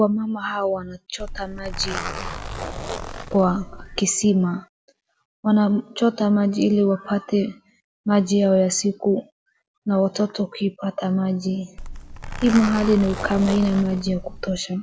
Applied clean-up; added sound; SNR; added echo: none; Zipper (clothing); 9 dB; none.